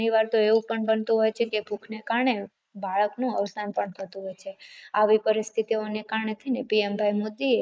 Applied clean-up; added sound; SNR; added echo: neural mask model Resemble Enhance denoiser.